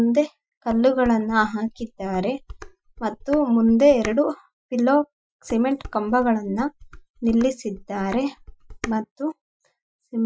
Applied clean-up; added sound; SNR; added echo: classical method Wiener filter.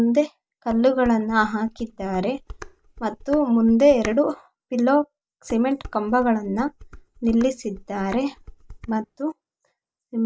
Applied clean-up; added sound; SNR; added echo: neural mask model DeepFilterNet 3.